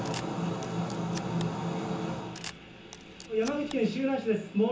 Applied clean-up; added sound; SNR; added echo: none; Camera; 16 dB; reverberation time 0.7 s.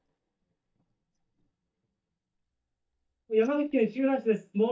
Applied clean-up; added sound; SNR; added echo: neural mask model DeepFilterNet 3.